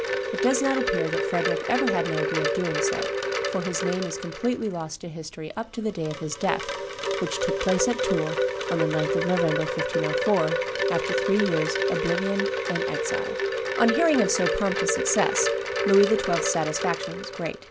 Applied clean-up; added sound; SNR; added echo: none; Wind chime; 0 dB; none.